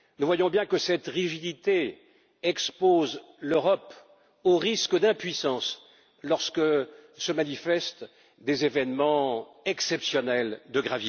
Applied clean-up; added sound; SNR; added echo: none; none; none; none.